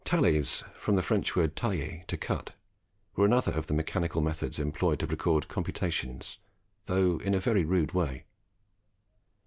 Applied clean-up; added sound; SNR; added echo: none; none; none; none.